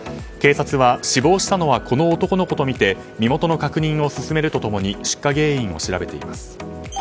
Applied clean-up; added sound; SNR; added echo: none; none; none; none.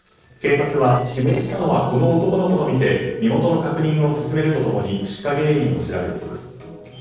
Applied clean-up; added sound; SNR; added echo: neural separator model SepFormer DNS4.